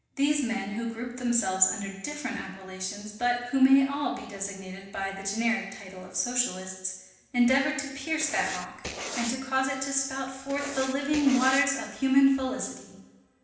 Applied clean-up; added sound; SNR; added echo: none; Writing; 9 dB; reverberation time 0.9 s.